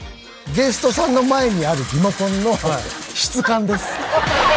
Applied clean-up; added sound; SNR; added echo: none; Fill (with liquid); 14 dB; none.